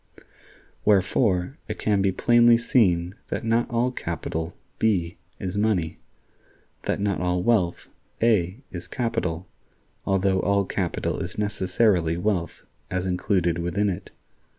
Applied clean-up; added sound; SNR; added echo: none; none; none; none.